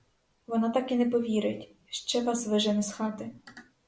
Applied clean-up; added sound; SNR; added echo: none; none; none; none.